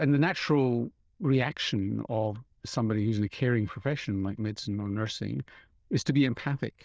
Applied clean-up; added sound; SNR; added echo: neural diffusion model UNIVERSE++.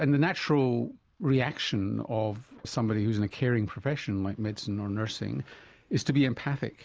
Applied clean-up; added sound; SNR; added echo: none; none; none; none.